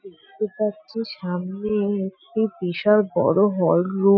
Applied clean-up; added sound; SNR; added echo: classical method Wiener filter.